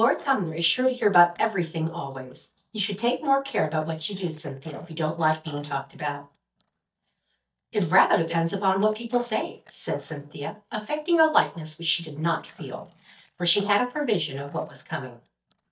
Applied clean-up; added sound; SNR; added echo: neural mask model DeepFilterNet 3.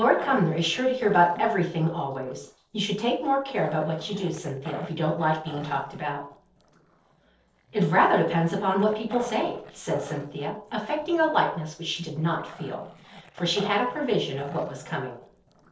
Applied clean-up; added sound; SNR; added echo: neural separator model SepFormer DNS4.